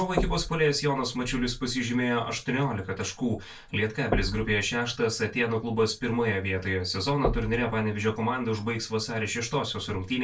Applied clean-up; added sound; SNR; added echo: none; Knock; 9 dB; reverberation time 0.2 s.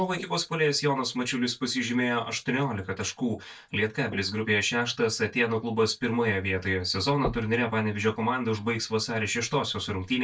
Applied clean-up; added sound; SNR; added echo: neural mask model DeepFilterNet 3.